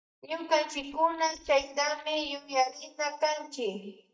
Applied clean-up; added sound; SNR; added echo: neural mask model DeepFilterNet 3.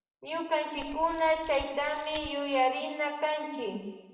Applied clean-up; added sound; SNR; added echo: none; Camera; 15 dB; reverberation time 1.1 s.